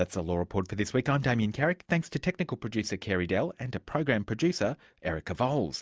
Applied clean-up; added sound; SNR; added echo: none; none; none; none.